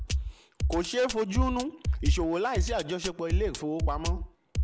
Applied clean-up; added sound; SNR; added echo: none; Drum kit; -1 dB; none.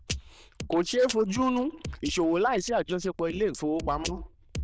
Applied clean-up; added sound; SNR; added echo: neural diffusion model UNIVERSE++.